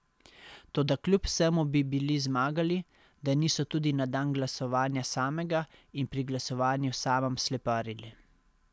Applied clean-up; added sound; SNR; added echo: none; none; none; none.